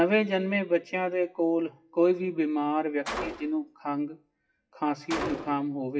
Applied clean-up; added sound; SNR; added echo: classical method WPE with log-MMSE.